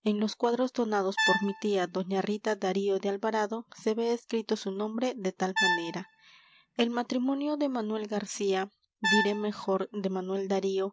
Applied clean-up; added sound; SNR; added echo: none; Brass instrument; 3 dB; none.